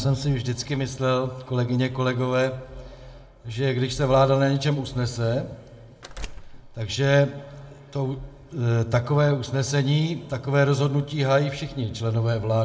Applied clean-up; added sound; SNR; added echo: none; Door; 16 dB; reverberation time 0.4 s.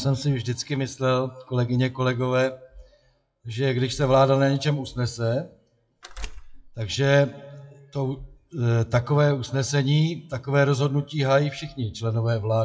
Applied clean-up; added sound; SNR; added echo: classical method WPE with log-MMSE.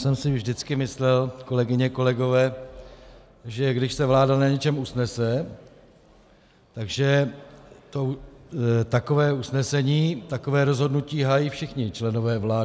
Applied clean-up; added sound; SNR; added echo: none; none; none; none.